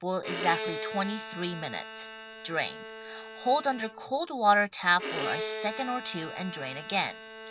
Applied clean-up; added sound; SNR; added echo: none; Bowed string instrument; 8 dB; none.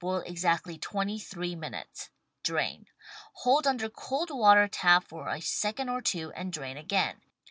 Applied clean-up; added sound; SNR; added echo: none; none; none; none.